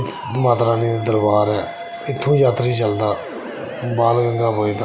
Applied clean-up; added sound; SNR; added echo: none; Musical instrument; 12 dB; none.